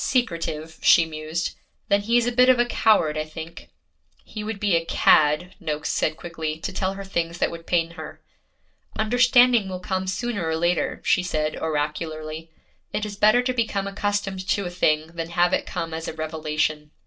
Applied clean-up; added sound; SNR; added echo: none; none; none; reverberation time 0.2 s.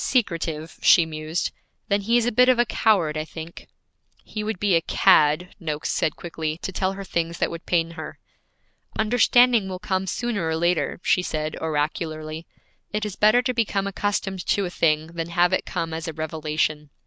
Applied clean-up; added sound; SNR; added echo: none; none; none; none.